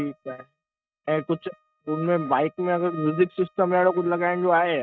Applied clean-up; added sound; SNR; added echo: neural mask model RNNoise.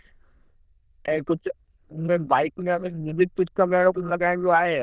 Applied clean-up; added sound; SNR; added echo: neural diffusion model UNIVERSE++.